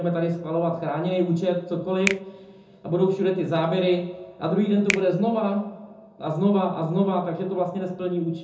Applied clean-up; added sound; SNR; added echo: none; Finger snapping; 12 dB; reverberation time 0.5 s.